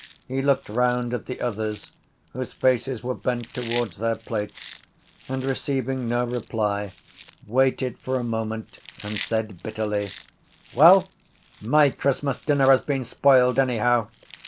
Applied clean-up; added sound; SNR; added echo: none; Chewing, mastication; 16 dB; none.